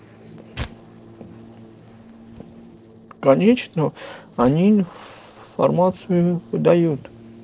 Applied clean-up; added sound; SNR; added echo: neural separator model SepFormer DNS4.